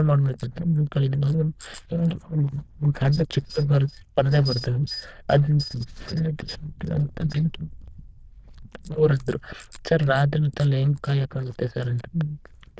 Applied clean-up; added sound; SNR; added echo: neural diffusion model UNIVERSE++.